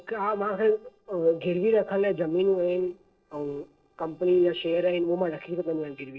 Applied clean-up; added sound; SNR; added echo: neural separator model SepFormer DNS4.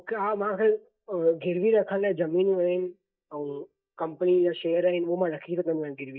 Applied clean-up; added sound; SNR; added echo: neural mask model DeepFilterNet 3.